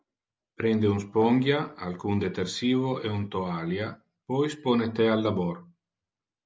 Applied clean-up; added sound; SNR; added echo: none; Fireworks; 19 dB; none.